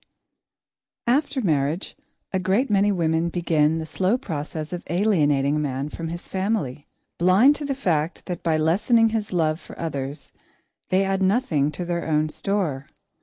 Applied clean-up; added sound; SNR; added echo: none; none; none; none.